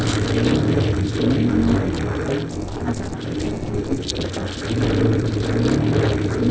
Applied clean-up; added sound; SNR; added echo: neural separator model SepFormer DNS4.